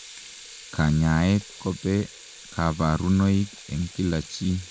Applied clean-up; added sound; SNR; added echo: none; Sink (filling or washing) / Water tap, faucet; 19 dB; none.